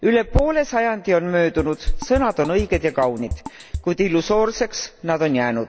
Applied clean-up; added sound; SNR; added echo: none; Drum kit; 11 dB; none.